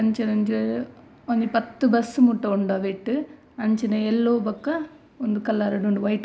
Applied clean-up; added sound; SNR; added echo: none; none; none; none.